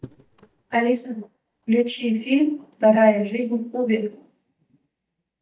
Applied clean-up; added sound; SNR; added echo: neural mask model DeepFilterNet 3.